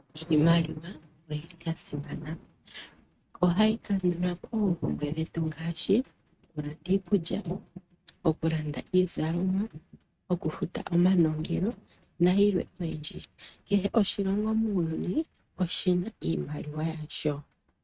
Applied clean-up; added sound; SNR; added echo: neural mask model RNNoise.